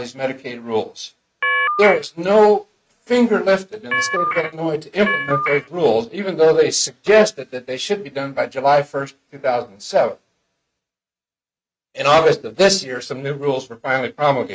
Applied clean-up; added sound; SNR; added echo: neural mask model RNNoise.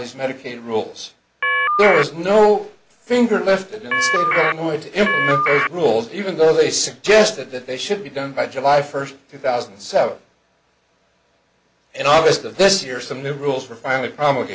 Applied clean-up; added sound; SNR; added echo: none; Telephone; -2 dB; none.